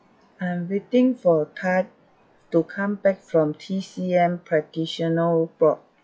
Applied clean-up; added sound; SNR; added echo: classical method log-MMSE.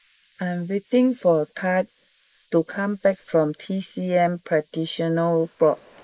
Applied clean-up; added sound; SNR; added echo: neural mask model Resemble Enhance denoiser.